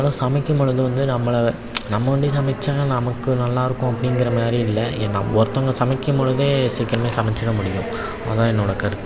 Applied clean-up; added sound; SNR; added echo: none; none; none; none.